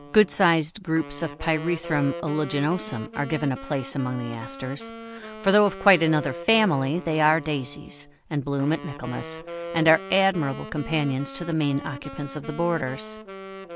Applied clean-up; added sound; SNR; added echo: none; Wind instrument, woodwind instrument; 14 dB; none.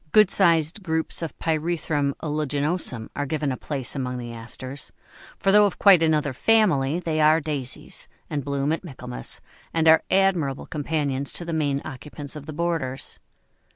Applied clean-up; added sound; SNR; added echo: none; none; none; none.